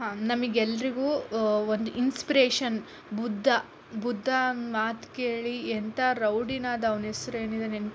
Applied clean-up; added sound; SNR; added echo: none; none; none; none.